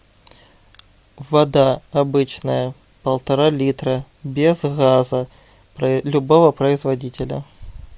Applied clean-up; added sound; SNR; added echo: none; none; none; none.